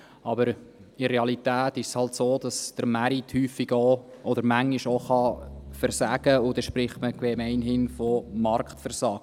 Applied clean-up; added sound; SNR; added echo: none; Piano; 17 dB; none.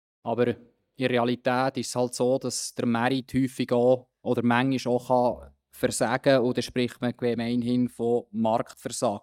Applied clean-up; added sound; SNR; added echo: neural mask model DeepFilterNet 3.